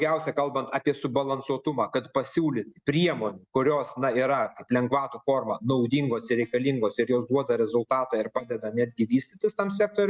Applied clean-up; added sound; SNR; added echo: neural mask model DeepFilterNet 3.